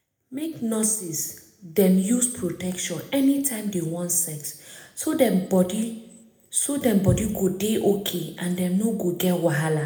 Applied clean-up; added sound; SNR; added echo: none; none; none; reverberation time 0.7 s.